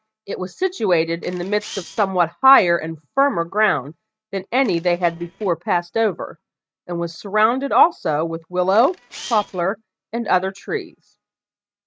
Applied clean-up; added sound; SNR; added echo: neural mask model RNNoise.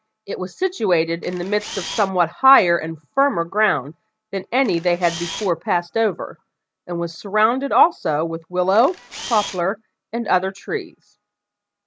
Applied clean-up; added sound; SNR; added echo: none; Camera; 12 dB; none.